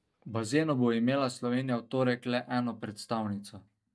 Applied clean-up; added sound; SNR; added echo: neural mask model DeepFilterNet 3.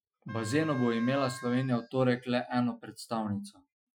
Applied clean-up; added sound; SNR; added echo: classical method Wiener filter.